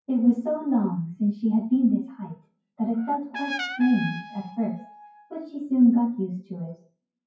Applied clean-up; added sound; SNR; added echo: classical method WPE with log-MMSE.